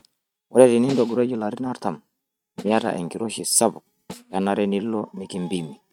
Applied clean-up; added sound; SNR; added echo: neural mask model RNNoise.